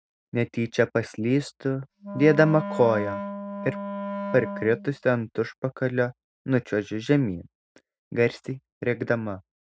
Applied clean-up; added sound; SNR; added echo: neural mask model RNNoise.